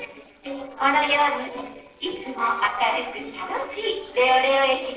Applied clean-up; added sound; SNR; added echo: neural separator model SepFormer DNS4.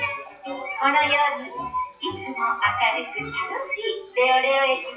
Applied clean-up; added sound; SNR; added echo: classical method WPE with log-MMSE.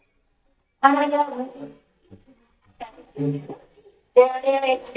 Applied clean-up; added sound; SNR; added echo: neural mask model DeepFilterNet 3.